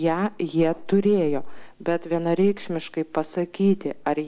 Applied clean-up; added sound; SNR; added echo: none; none; none; none.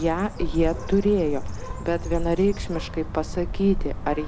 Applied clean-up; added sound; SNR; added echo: none; Bird; 5 dB; none.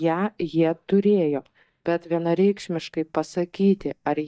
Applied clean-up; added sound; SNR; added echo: neural mask model DeepFilterNet 3.